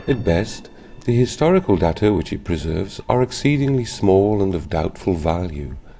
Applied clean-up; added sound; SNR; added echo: neural mask model Resemble Enhance denoiser.